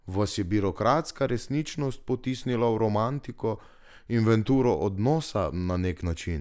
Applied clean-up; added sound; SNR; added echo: none; none; none; none.